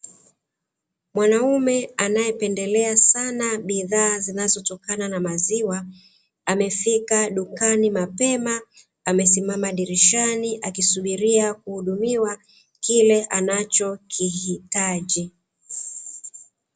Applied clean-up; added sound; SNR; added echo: none; none; none; none.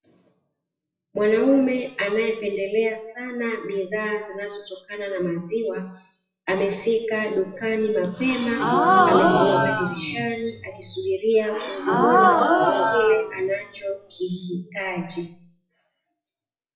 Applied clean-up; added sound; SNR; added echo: classical method WPE with log-MMSE.